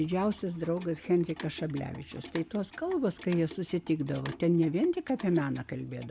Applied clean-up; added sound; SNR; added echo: none; Clock; 17 dB; none.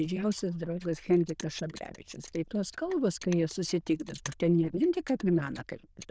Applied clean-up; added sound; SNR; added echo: neural diffusion model UNIVERSE++.